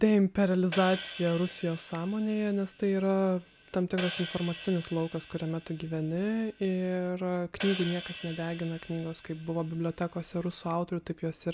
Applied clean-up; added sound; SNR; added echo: none; Hi-hat; 11 dB; none.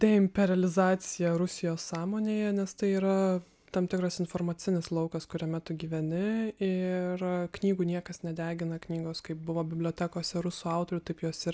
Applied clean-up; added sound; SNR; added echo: none; none; none; none.